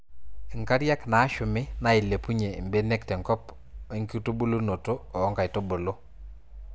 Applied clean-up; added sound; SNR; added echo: none; none; none; none.